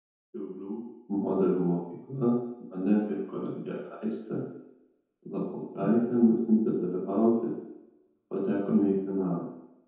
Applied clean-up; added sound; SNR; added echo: none; none; none; reverberation time 0.9 s.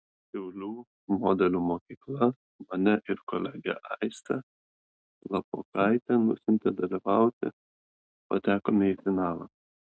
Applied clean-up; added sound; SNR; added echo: none; none; none; none.